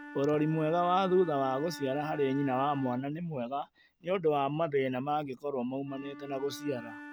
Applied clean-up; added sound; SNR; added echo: none; Wind instrument, woodwind instrument; 16 dB; none.